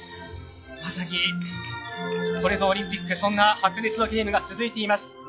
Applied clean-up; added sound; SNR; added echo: classical method log-MMSE.